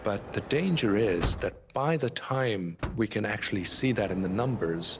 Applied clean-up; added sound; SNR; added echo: none; Sliding door / Motor vehicle (road); 11 dB; none.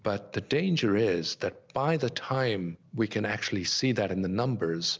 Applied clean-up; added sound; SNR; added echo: none; none; none; none.